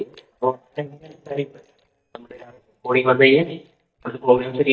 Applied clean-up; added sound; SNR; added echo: neural mask model DeepFilterNet 3.